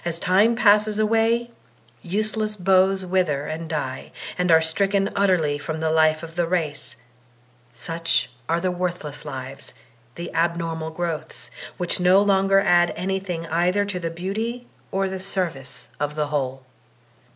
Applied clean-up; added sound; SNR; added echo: none; none; none; none.